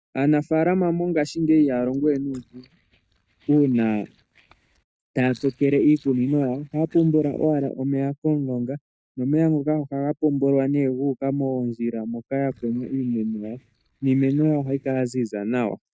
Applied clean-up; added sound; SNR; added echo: neural mask model DeepFilterNet 3.